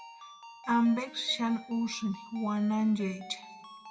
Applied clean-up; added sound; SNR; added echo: none; Ringtone; 18 dB; reverberation time 1.1 s.